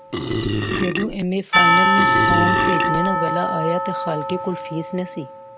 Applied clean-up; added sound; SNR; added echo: none; Burping, eructation + Percussion; -5 dB; none.